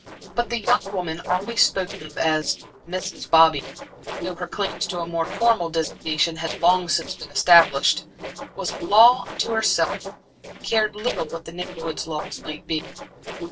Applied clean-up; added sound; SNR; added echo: neural separator model SepFormer DNS4.